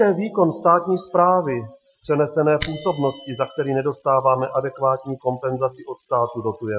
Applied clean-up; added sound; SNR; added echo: classical method Wiener filter.